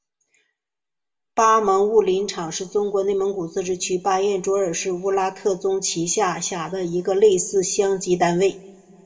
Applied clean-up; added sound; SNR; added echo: none; none; none; reverberation time 1.0 s.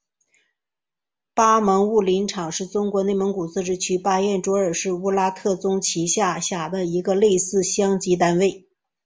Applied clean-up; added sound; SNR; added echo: none; none; none; none.